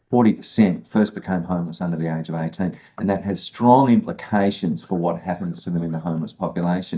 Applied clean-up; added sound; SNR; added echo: neural mask model DeepFilterNet 3.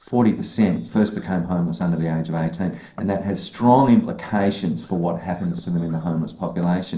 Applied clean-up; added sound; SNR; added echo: neural separator model SepFormer DNS4.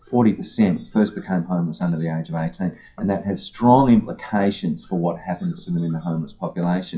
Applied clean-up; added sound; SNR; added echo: classical method WPE with log-MMSE.